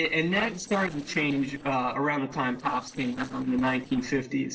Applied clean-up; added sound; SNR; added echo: neural separator model SepFormer DNS4.